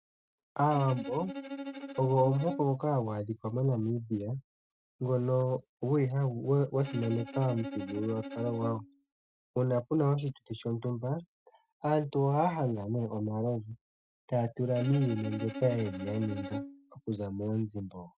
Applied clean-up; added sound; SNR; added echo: neural mask model RNNoise.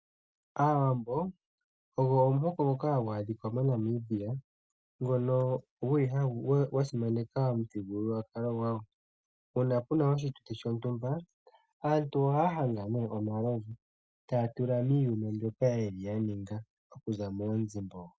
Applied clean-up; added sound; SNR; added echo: none; none; none; none.